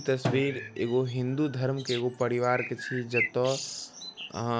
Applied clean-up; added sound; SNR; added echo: none; Drum + Bird; 8 dB; none.